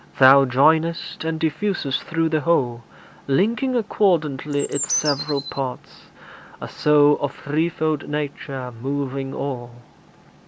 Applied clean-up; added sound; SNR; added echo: none; Bird; 5 dB; none.